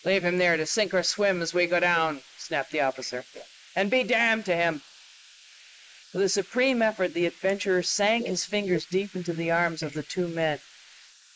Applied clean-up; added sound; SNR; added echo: neural mask model Resemble Enhance denoiser.